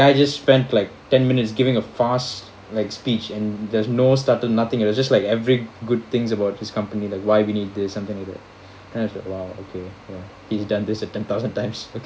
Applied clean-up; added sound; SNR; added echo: none; none; none; none.